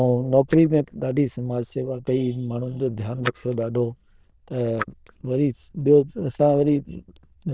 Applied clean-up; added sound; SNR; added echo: neural diffusion model UNIVERSE++.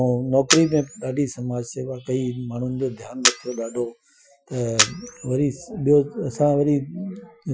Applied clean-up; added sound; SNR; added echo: classical method Wiener filter.